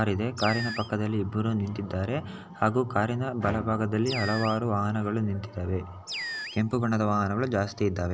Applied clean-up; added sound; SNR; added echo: none; Bowed string instrument + Animal; 11 dB; none.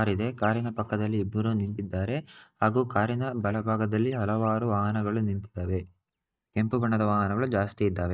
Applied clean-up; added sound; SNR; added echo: neural mask model DeepFilterNet 3.